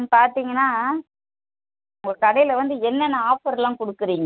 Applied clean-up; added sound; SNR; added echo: none; none; none; none.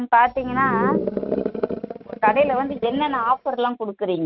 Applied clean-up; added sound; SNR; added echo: neural mask model RNNoise.